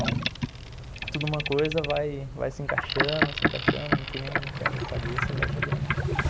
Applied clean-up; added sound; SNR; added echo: none; Boat, Water vehicle; -3 dB; none.